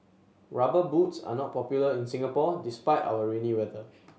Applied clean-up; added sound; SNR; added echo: none; none; none; none.